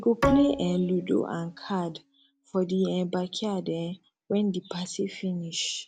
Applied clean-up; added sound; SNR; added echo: none; Bowed string instrument; 5 dB; none.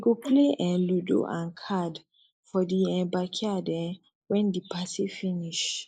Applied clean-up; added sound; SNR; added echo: neural mask model Resemble Enhance denoiser.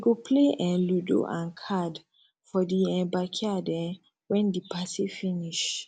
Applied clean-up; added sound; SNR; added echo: none; none; none; none.